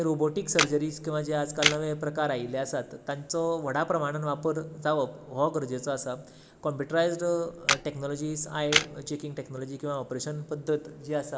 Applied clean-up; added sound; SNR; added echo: none; Camera; 1 dB; none.